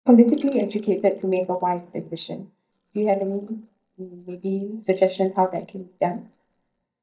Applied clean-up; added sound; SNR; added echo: neural mask model DeepFilterNet 3.